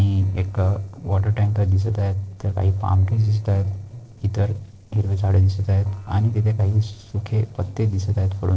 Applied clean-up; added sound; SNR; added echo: neural separator model SepFormer DNS4.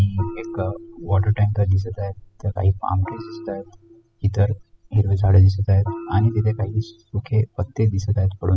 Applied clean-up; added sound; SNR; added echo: classical method spectral subtraction.